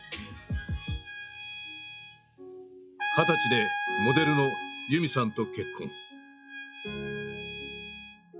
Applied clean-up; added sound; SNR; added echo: classical method log-MMSE.